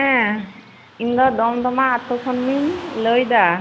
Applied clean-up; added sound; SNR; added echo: none; Car passing by / Traffic noise, roadway noise; 19 dB; none.